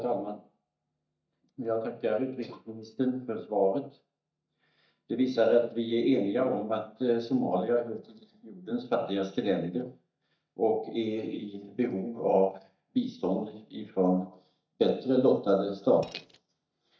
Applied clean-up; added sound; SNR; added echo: neural mask model DeepFilterNet 3.